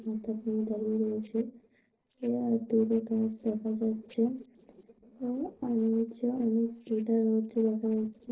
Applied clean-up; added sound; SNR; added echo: neural separator model SepFormer DNS4.